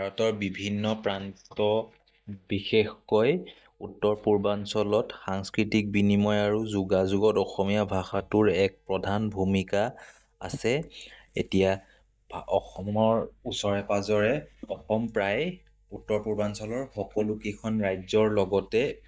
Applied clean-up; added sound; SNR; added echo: neural mask model DeepFilterNet 3.